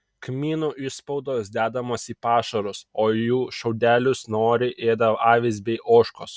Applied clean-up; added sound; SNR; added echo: none; none; none; none.